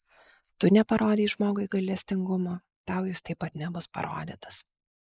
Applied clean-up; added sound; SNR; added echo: neural mask model Resemble Enhance denoiser.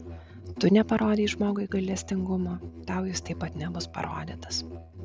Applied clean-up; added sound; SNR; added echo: none; Musical instrument; 12 dB; none.